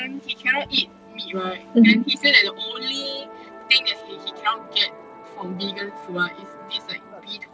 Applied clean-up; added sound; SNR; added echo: none; Musical instrument; 18 dB; none.